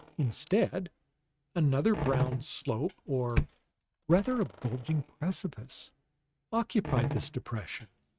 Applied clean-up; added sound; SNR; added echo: neural mask model RNNoise.